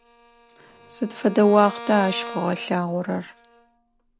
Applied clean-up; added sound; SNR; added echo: none; Bowed string instrument; 16 dB; none.